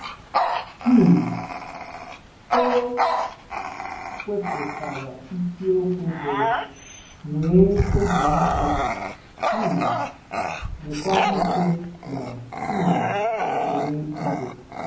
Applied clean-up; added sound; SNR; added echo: none; Bark / Growling; 1 dB; reverberation time 0.9 s.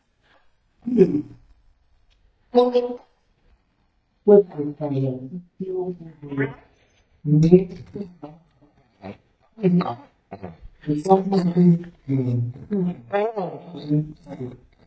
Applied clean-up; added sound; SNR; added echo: neural mask model DeepFilterNet 3.